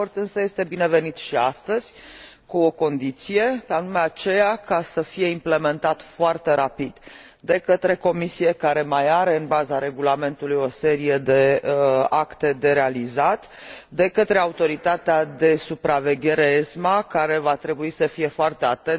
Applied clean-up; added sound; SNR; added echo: none; none; none; none.